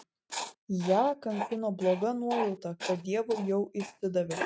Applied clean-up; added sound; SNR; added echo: neural mask model RNNoise.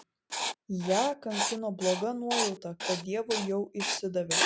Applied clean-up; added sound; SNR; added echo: none; Writing; 2 dB; none.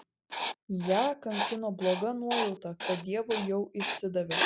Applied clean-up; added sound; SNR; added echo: neural mask model Resemble Enhance denoiser.